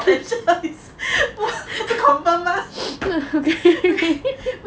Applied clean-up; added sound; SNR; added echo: none; none; none; none.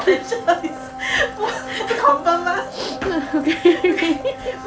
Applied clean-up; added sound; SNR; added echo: none; Domestic sounds, home sounds; 12 dB; none.